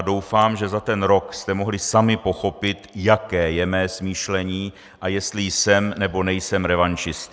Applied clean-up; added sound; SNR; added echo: none; none; none; none.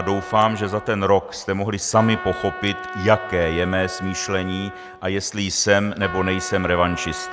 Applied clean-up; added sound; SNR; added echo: none; Trumpet; 12 dB; none.